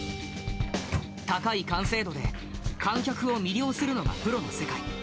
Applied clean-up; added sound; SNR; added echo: none; Microwave oven; 7 dB; none.